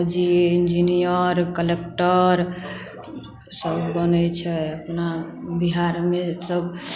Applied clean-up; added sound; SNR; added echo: none; none; none; none.